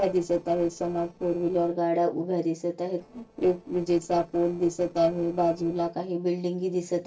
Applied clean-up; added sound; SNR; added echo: neural separator model SepFormer DNS4.